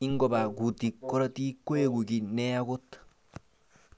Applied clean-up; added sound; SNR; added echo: none; Wind instrument, woodwind instrument; 11 dB; none.